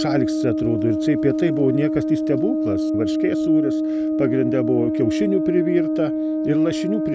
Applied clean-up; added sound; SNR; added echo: none; Brass instrument; -1 dB; none.